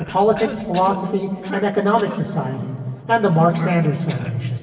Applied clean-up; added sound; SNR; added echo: none; Cough; 18 dB; reverberation time 2.4 s.